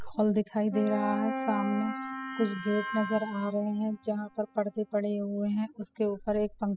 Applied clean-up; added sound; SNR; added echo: classical method spectral subtraction.